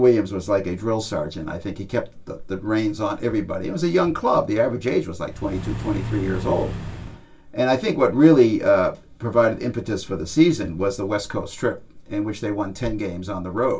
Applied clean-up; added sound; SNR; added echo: none; Accelerating, revving, vroom / Car; 8 dB; reverberation time 0.2 s.